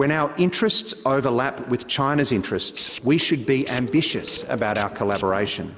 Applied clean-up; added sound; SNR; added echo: none; Tools; 13 dB; none.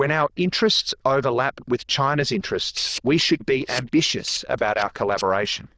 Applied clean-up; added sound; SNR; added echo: neural diffusion model UNIVERSE++.